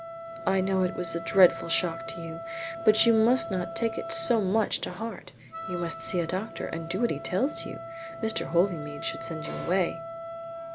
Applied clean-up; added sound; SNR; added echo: none; Wind instrument, woodwind instrument; 10 dB; none.